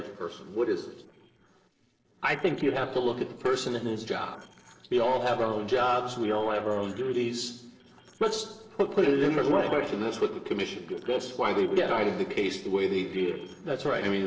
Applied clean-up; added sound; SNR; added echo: neural separator model SepFormer DNS4.